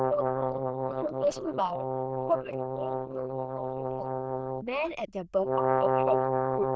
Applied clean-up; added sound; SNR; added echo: neural diffusion model UNIVERSE++.